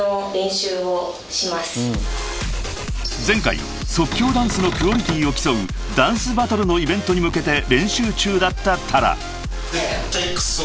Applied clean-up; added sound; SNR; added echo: none; Cupboard open or close; 7 dB; none.